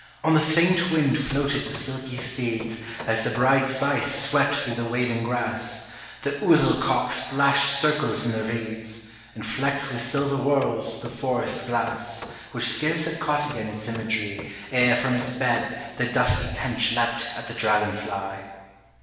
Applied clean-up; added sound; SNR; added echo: none; Hammer; 18 dB; reverberation time 1.2 s.